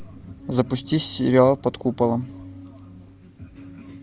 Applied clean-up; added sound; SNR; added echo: none; none; none; none.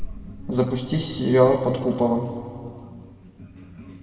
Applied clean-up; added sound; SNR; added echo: none; none; none; reverberation time 2.1 s.